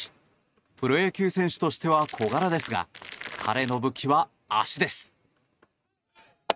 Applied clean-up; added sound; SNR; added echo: neural mask model RNNoise.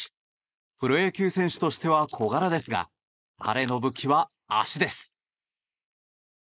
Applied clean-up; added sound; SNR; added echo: neural mask model Resemble Enhance denoiser.